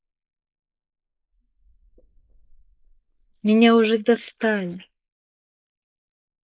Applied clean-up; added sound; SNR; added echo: neural mask model Resemble Enhance denoiser.